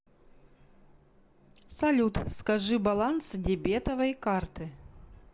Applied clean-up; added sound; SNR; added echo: none; none; none; none.